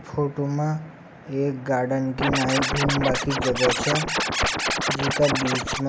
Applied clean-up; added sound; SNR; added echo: none; Scratching (performance technique); -1 dB; none.